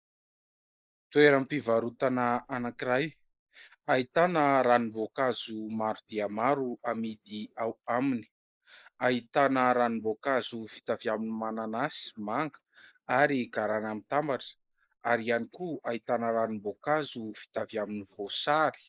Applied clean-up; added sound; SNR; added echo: neural mask model Resemble Enhance denoiser.